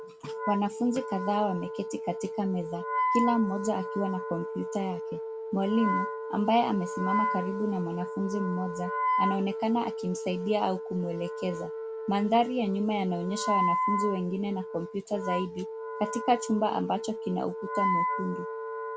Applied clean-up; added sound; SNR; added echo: none; Wind instrument, woodwind instrument; 3 dB; none.